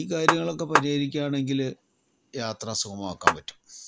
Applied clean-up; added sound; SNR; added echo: none; Clapping; -4 dB; none.